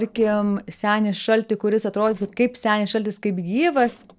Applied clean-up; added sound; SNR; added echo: neural separator model SepFormer DNS4.